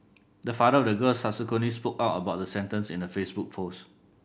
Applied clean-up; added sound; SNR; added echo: none; none; none; none.